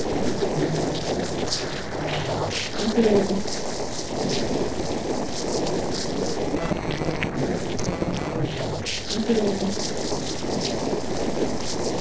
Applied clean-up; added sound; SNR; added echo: neural separator model SepFormer DNS4.